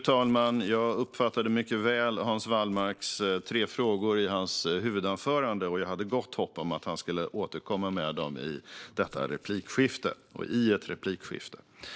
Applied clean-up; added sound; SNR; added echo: neural separator model SepFormer DNS4.